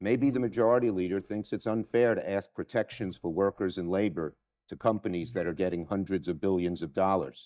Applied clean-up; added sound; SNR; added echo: neural mask model DeepFilterNet 3.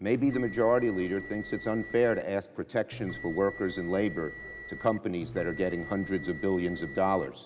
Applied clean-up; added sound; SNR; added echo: none; Bell; 13 dB; none.